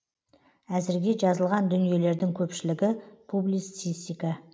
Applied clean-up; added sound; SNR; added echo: none; none; none; none.